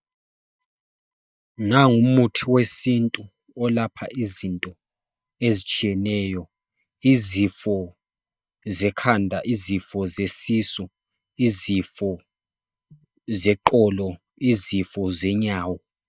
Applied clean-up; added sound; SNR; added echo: neural mask model DeepFilterNet 3.